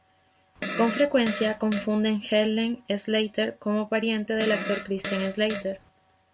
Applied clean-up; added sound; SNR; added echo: none; Fart; 8 dB; none.